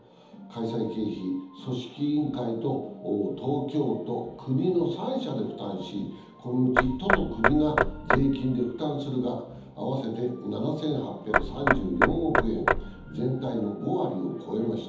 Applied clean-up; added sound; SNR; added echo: none; Knock / Wood; -1 dB; reverberation time 1.3 s.